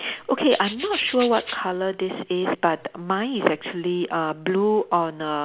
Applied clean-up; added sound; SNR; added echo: none; Rattle (instrument); 10 dB; none.